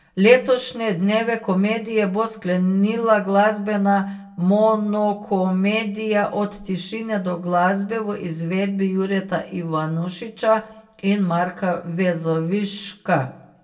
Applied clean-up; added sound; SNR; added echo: none; none; none; reverberation time 0.2 s.